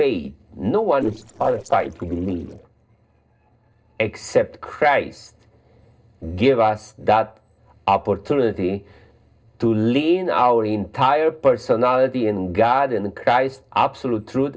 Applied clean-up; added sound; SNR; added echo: neural separator model SepFormer DNS4.